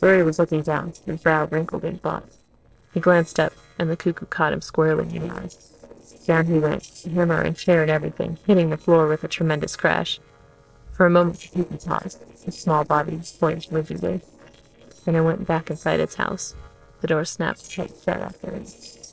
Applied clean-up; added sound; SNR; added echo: neural separator model SepFormer DNS4.